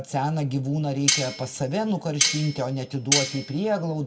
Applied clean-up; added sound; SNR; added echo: none; Cutlery, silverware; 1 dB; reverberation time 1.2 s.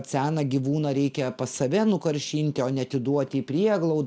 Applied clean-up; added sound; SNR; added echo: none; none; none; none.